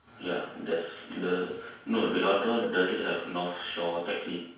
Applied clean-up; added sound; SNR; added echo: none; Cowbell; 14 dB; reverberation time 0.5 s.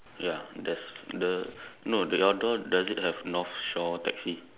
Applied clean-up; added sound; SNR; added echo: none; none; none; none.